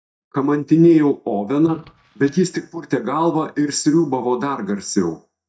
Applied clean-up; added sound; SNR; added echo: neural mask model DeepFilterNet 3.